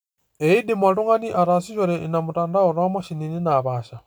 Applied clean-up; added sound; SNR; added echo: none; none; none; none.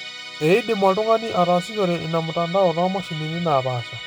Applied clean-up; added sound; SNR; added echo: none; Musical instrument; 13 dB; none.